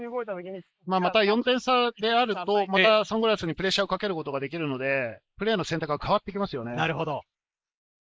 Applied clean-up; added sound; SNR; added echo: neural mask model Resemble Enhance denoiser.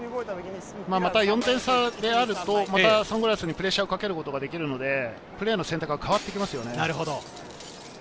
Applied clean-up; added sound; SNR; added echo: none; Shatter; 19 dB; none.